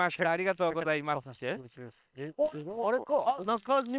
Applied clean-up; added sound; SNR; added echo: neural separator model SepFormer WHAM!.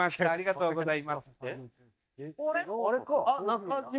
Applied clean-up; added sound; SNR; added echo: neural mask model DeepFilterNet 3.